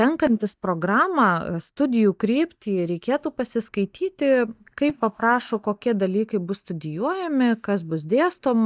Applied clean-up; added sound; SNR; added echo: neural mask model DeepFilterNet 3.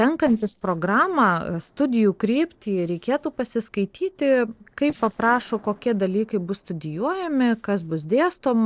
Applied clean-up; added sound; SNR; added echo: neural separator model SepFormer DNS4.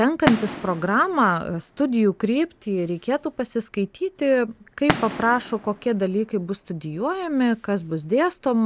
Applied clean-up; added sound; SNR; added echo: none; Fireworks; 12 dB; none.